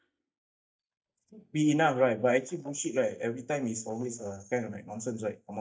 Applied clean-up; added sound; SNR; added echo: neural mask model DeepFilterNet 3.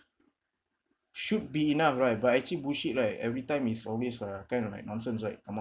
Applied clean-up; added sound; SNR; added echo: none; none; none; none.